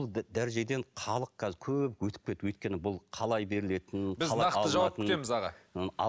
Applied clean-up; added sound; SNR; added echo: none; none; none; none.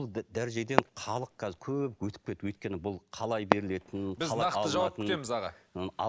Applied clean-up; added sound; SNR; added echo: none; Fireworks; 3 dB; none.